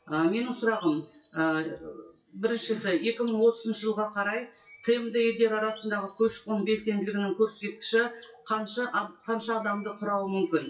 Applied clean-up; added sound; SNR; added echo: classical method WPE with log-MMSE.